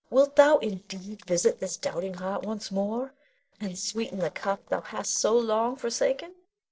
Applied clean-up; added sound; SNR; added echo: neural separator model SepFormer DNS4.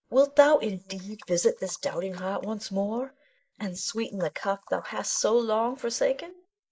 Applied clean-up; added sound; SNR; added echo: neural mask model Resemble Enhance denoiser.